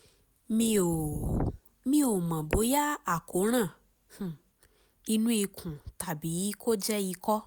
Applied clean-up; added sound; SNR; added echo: none; none; none; none.